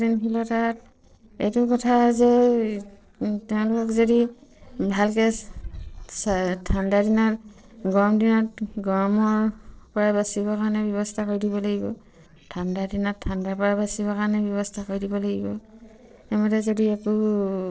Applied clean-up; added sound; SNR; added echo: neural separator model SepFormer DNS4.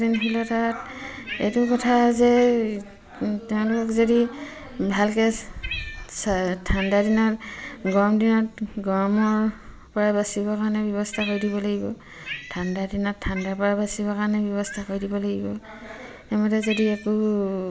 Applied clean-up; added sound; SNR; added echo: none; Cat; 18 dB; none.